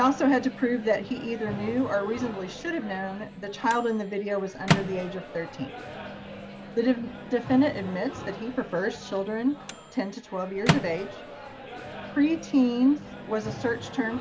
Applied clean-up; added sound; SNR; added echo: none; Microwave oven; 8 dB; none.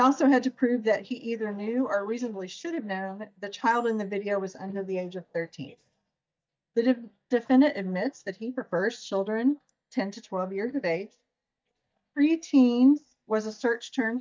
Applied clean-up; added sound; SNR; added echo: neural mask model DeepFilterNet 3.